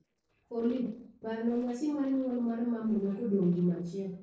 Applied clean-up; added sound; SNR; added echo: neural separator model SepFormer DNS4.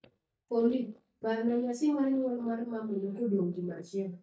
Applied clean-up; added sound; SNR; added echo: neural mask model DeepFilterNet 3.